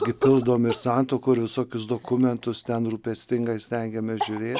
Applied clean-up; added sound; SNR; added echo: none; Cough; 10 dB; none.